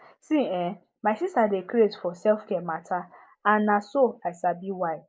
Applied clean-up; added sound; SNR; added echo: neural mask model Resemble Enhance denoiser.